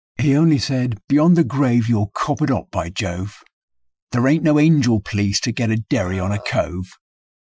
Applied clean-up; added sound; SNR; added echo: classical method Wiener filter.